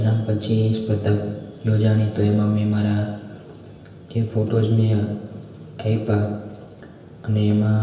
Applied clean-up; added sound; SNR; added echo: none; none; none; reverberation time 1.0 s.